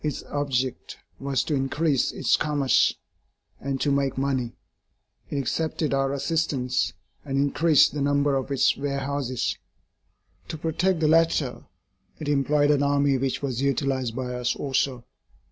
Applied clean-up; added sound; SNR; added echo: none; none; none; none.